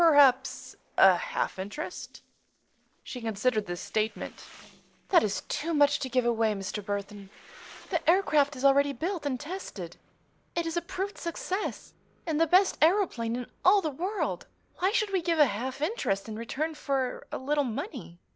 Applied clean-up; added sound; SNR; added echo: neural separator model SepFormer DNS4.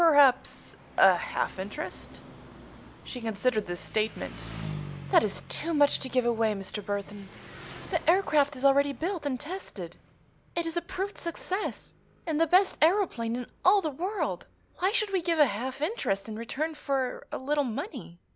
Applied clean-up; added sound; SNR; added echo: none; Engine; 18 dB; none.